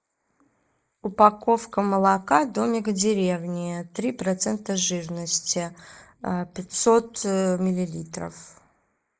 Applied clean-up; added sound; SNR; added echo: neural mask model Resemble Enhance denoiser.